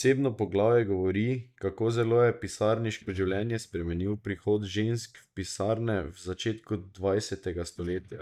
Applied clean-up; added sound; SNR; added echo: neural mask model DeepFilterNet 3.